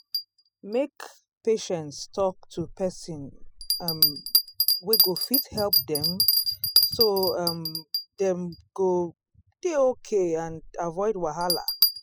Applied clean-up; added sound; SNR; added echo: classical method spectral subtraction.